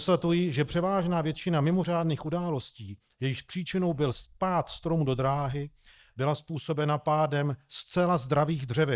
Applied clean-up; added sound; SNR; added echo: neural mask model DeepFilterNet 3.